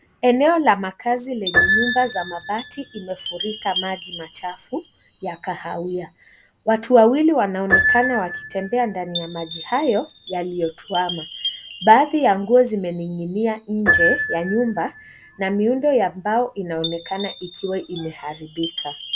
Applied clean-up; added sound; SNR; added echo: none; Chime + Piano; 5 dB; none.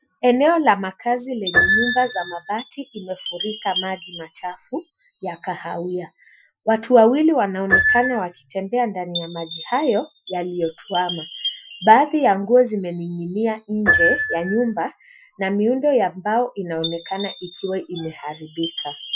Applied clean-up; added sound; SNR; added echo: classical method Wiener filter.